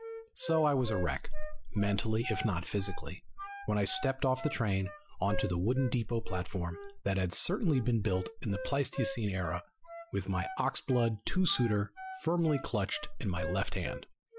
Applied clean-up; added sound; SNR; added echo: classical method Wiener filter.